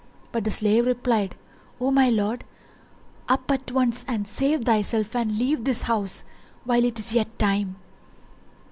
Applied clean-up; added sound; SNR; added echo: none; none; none; none.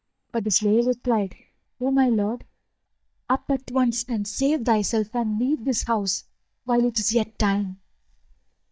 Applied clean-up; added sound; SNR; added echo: neural mask model DeepFilterNet 3.